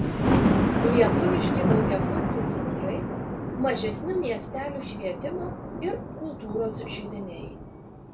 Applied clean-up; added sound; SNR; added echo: none; Thunder; -4 dB; reverberation time 0.2 s.